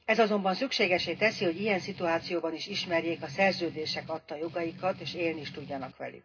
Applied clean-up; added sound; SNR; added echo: none; Strum; 15 dB; reverberation time 0.2 s.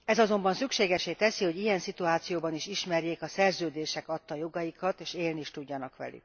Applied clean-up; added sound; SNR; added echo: none; none; none; none.